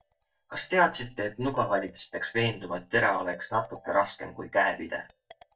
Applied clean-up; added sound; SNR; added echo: neural mask model DeepFilterNet 3.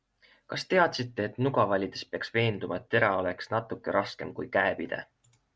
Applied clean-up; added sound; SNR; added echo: none; none; none; none.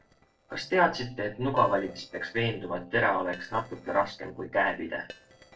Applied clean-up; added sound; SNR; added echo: neural separator model SepFormer DNS4.